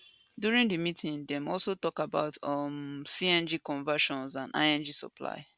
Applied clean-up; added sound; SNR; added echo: none; none; none; none.